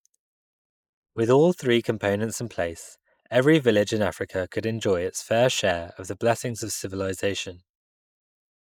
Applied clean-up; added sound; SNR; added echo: neural mask model Resemble Enhance denoiser.